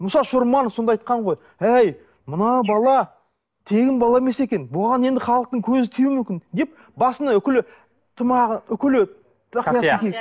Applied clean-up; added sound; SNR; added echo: neural mask model Resemble Enhance denoiser.